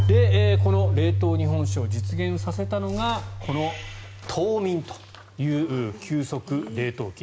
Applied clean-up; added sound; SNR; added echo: none; Keyboard (musical); -1 dB; none.